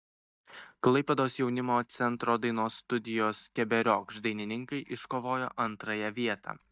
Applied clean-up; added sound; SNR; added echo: neural mask model DeepFilterNet 3.